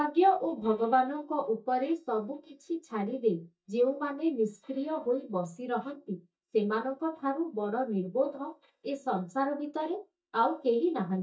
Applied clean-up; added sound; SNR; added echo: neural mask model DeepFilterNet 3.